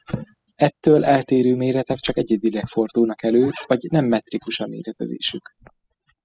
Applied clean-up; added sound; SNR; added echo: classical method spectral subtraction.